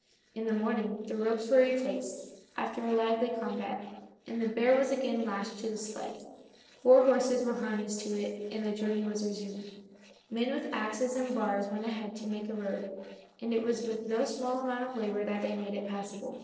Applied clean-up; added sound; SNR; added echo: neural separator model SepFormer DNS4.